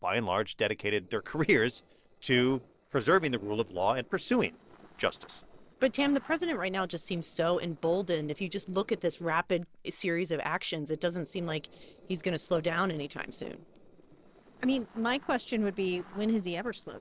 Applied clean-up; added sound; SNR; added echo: neural separator model SepFormer DNS4.